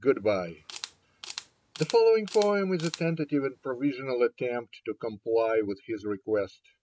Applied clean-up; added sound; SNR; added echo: none; Camera; 17 dB; none.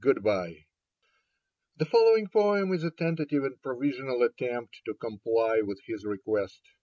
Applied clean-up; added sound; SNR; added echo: none; none; none; none.